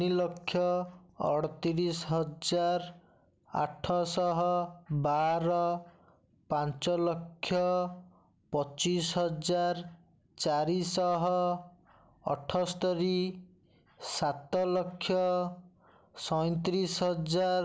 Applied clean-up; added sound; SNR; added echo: none; none; none; none.